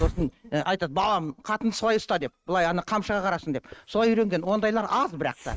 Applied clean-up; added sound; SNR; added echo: neural mask model RNNoise.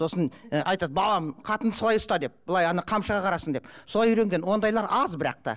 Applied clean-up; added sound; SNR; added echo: none; none; none; none.